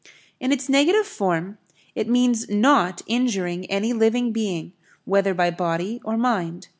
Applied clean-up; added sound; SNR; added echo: none; none; none; none.